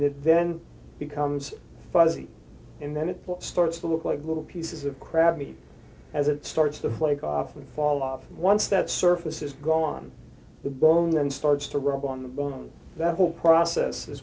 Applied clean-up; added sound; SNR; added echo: none; none; none; none.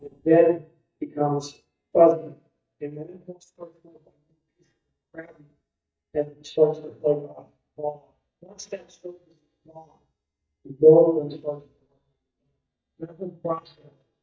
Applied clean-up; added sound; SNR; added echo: neural mask model DeepFilterNet 3.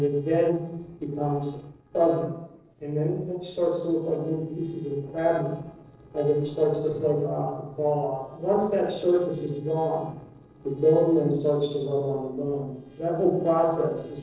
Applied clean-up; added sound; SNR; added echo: neural separator model SepFormer DNS4.